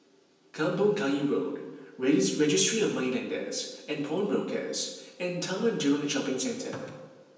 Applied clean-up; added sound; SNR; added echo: none; none; none; reverberation time 1.0 s.